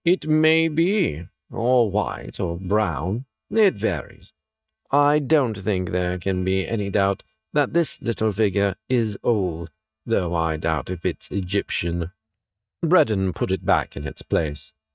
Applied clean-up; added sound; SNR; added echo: neural mask model DeepFilterNet 3.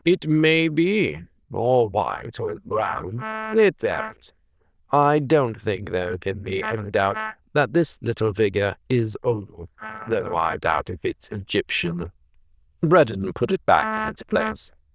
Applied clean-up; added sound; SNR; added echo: neural diffusion model UNIVERSE++.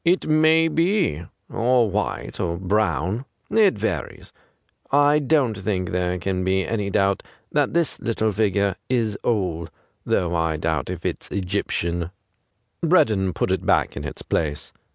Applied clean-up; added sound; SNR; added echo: none; none; none; none.